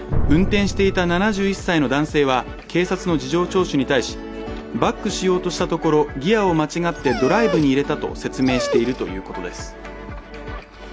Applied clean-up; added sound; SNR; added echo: none; Drum + Dog; 6 dB; none.